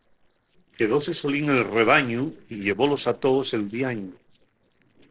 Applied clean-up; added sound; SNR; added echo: neural separator model SepFormer DNS4.